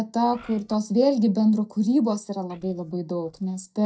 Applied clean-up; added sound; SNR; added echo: neural mask model DeepFilterNet 3.